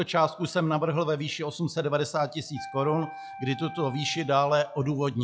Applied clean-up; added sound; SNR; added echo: classical method log-MMSE.